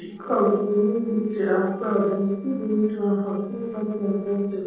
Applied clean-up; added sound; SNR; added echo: neural separator model SepFormer DNS4.